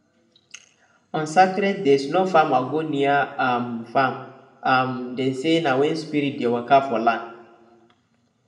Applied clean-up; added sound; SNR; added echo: none; none; none; reverberation time 0.9 s.